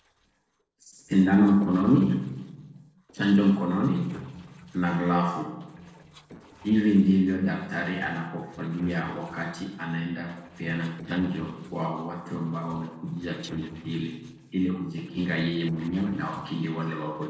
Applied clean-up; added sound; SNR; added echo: neural separator model SepFormer DNS4.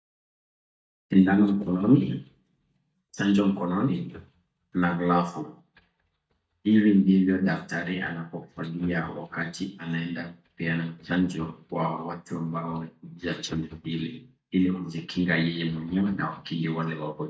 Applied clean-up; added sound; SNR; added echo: neural mask model DeepFilterNet 3.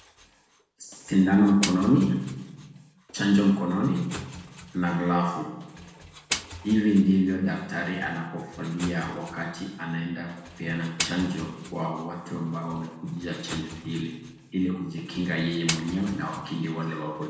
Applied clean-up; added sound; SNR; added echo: none; Engine; 14 dB; reverberation time 0.9 s.